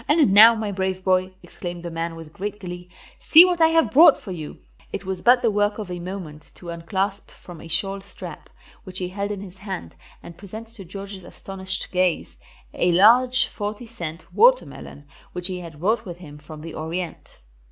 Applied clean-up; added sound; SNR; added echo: none; none; none; none.